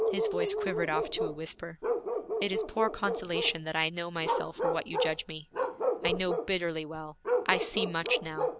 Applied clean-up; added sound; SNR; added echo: none; Bark; 0 dB; none.